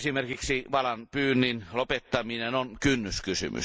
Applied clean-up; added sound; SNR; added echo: none; none; none; none.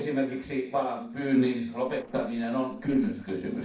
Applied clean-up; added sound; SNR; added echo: neural separator model SepFormer DNS4.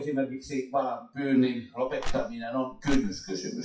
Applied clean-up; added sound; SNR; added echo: classical method WPE with log-MMSE.